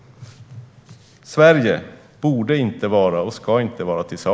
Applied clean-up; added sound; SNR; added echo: none; none; none; none.